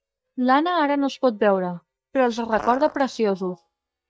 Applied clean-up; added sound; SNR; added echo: neural mask model DeepFilterNet 3.